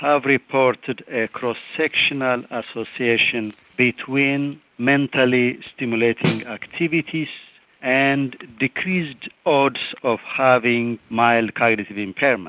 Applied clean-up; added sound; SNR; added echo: none; Snare drum; 7 dB; none.